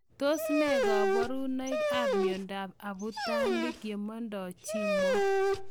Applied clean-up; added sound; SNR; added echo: none; Dog; -4 dB; none.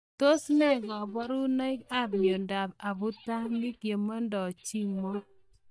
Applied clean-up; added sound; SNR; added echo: neural mask model DeepFilterNet 3.